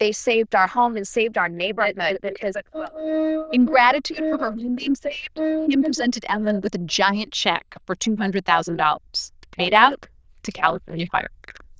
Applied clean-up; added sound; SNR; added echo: neural diffusion model UNIVERSE++.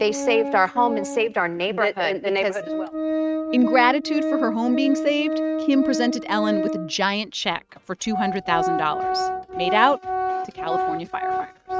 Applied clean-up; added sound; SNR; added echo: neural mask model RNNoise.